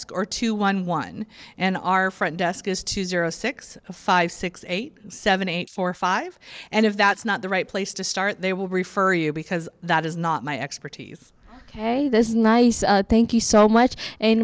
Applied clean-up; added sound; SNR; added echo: neural mask model Resemble Enhance denoiser.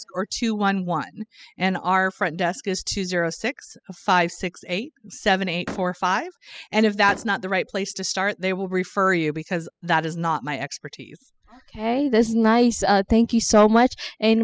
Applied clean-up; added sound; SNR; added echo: classical method spectral subtraction.